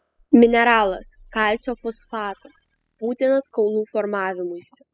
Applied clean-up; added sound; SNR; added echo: classical method spectral subtraction.